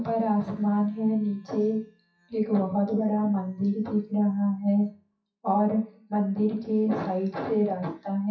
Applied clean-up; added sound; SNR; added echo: classical method WPE with log-MMSE.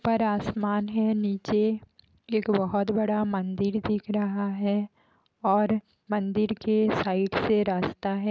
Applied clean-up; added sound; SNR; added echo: none; none; none; none.